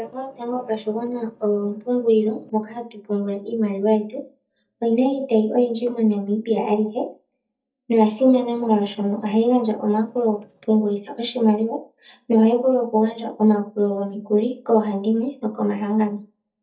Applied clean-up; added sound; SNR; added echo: neural mask model DeepFilterNet 3.